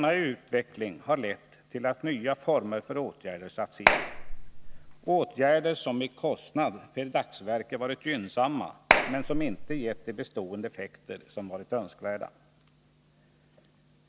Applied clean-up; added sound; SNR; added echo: none; Clapping; -3 dB; none.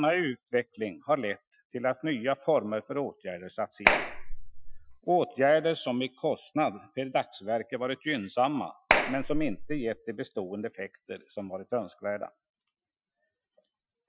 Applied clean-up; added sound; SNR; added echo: classical method Wiener filter.